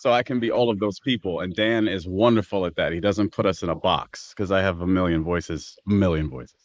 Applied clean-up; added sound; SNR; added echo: neural mask model Resemble Enhance denoiser.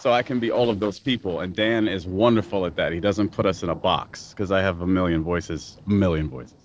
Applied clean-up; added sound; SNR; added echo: neural separator model SepFormer DNS4.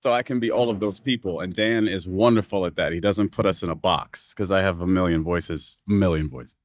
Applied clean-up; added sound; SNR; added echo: neural mask model DeepFilterNet 3.